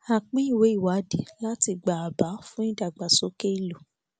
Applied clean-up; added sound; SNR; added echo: none; none; none; none.